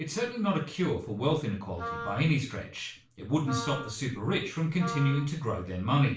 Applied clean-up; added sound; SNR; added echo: none; Wind instrument, woodwind instrument; 10 dB; reverberation time 0.3 s.